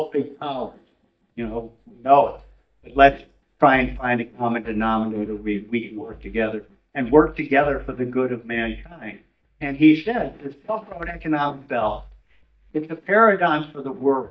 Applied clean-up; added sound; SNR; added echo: neural mask model DeepFilterNet 3.